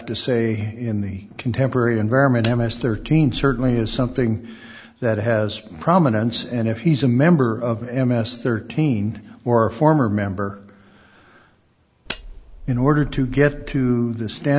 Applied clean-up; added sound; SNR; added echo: none; Cutlery, silverware; 11 dB; none.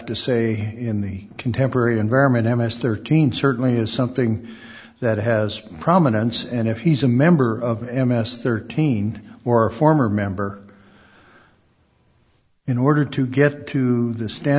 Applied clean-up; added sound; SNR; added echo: none; none; none; none.